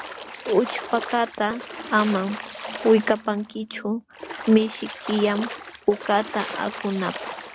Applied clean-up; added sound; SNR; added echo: none; Splash, splatter; 11 dB; none.